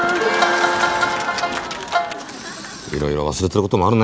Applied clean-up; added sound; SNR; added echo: none; Engine / Drill + Thunder; 18 dB; none.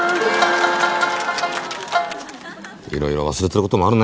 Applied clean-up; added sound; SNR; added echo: none; none; none; none.